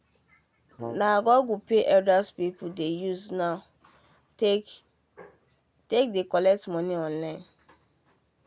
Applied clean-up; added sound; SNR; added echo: none; Brass instrument; 16 dB; none.